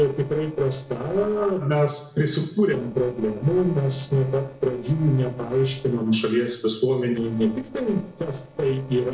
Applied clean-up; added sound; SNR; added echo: neural separator model SepFormer DNS4.